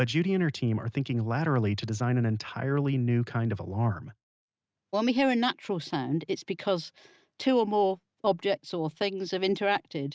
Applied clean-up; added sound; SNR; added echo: none; none; none; none.